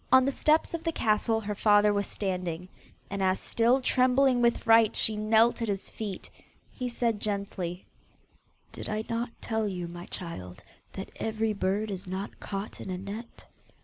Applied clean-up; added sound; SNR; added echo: none; none; none; none.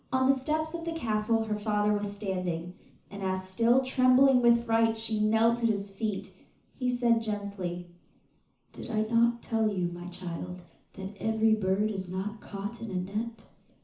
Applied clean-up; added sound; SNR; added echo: none; none; none; reverberation time 0.9 s.